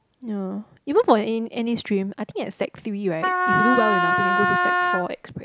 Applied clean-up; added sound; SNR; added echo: none; Wind instrument, woodwind instrument; -4 dB; none.